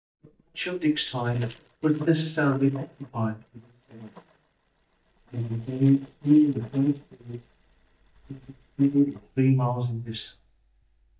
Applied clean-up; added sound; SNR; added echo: neural mask model DeepFilterNet 3.